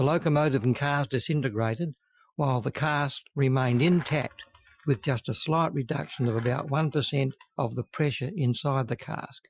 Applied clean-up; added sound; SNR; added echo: classical method Wiener filter.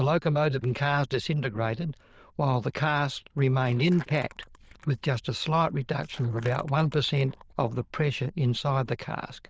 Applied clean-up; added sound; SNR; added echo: neural diffusion model UNIVERSE++.